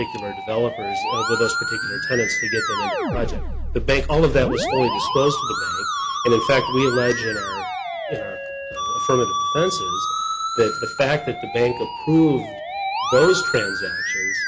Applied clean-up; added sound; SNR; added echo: none; Musical instrument; 2 dB; none.